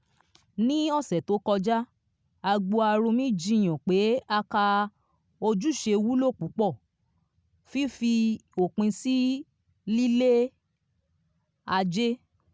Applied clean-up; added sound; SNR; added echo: none; none; none; none.